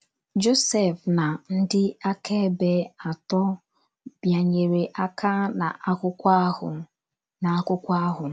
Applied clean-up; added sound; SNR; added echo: none; none; none; none.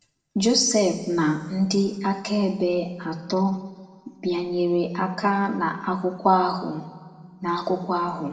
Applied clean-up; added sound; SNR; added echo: none; none; none; reverberation time 1.4 s.